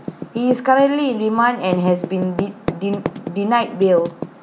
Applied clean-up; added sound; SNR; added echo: none; Typing; 11 dB; none.